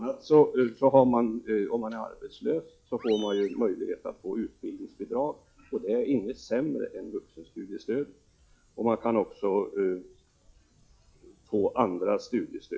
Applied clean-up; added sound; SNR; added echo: classical method log-MMSE.